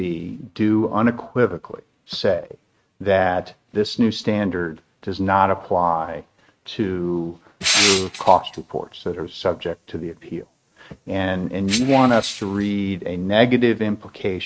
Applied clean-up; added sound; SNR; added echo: neural mask model RNNoise.